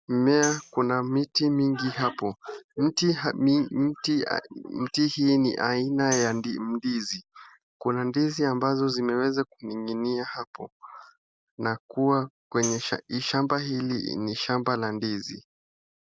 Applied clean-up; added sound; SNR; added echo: none; Tambourine; 12 dB; none.